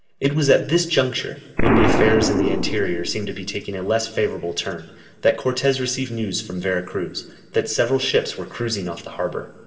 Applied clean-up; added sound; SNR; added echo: none; Explosion; 4 dB; reverberation time 2.5 s.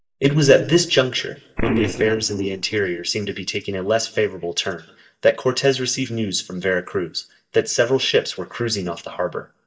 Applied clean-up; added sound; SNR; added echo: neural mask model DeepFilterNet 3.